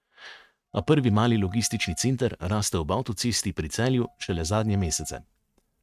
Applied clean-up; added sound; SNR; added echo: neural mask model RNNoise.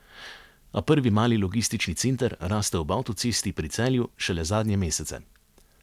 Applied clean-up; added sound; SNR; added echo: none; none; none; none.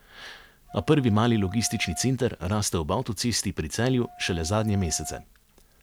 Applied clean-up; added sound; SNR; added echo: none; Wind instrument, woodwind instrument; 20 dB; none.